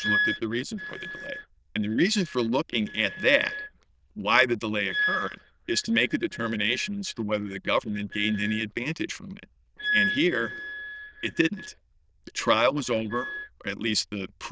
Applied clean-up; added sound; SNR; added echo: neural diffusion model UNIVERSE++.